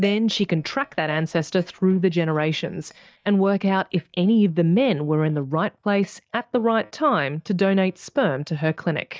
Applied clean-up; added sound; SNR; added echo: neural mask model DeepFilterNet 3.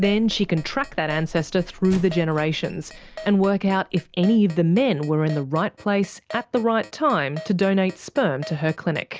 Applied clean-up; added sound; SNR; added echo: none; Squeak / Wood + Keyboard (musical); 20 dB; none.